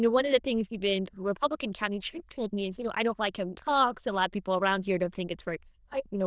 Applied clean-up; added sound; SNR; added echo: neural diffusion model UNIVERSE++.